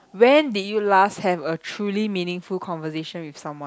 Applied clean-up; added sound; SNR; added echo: none; none; none; none.